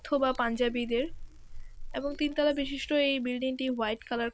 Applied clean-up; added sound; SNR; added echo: neural mask model Resemble Enhance denoiser.